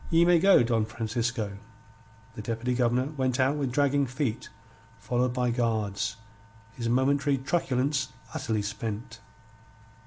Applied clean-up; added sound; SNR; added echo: none; none; none; none.